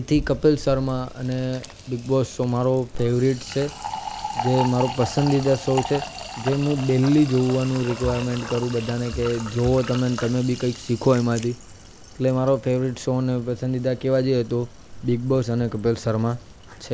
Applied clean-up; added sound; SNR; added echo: none; Fill (with liquid); 12 dB; none.